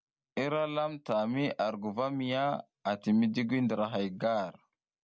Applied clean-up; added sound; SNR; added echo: none; none; none; none.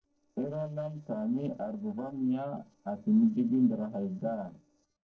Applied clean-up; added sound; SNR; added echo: neural separator model SepFormer DNS4.